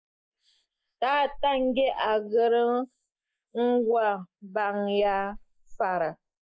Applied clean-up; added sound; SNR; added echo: neural mask model Resemble Enhance denoiser.